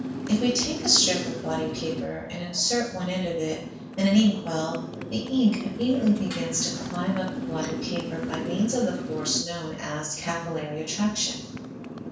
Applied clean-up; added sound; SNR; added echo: none; Motorcycle; 8 dB; reverberation time 0.7 s.